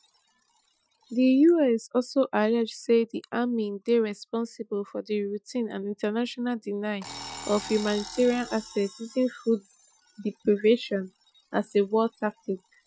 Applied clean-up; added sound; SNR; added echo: classical method Wiener filter.